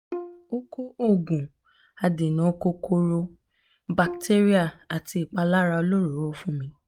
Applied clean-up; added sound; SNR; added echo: neural mask model RNNoise.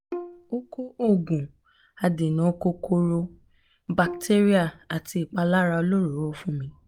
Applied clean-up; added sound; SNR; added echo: none; Bowed string instrument; 15 dB; none.